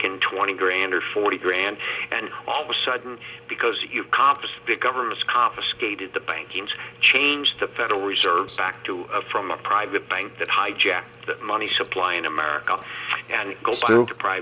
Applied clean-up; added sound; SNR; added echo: none; none; none; none.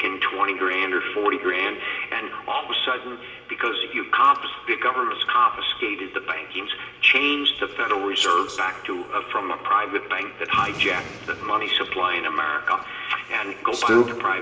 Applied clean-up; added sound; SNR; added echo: none; Gunshot, gunfire; 19 dB; reverberation time 2.9 s.